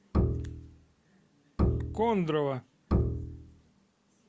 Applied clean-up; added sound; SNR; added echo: none; Bowed string instrument; -3 dB; none.